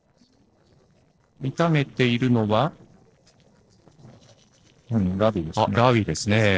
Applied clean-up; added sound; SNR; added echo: neural separator model SepFormer DNS4.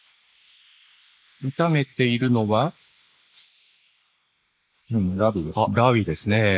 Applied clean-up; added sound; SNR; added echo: neural mask model Resemble Enhance denoiser.